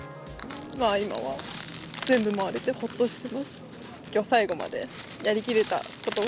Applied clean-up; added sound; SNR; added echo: none; Crushing; 11 dB; none.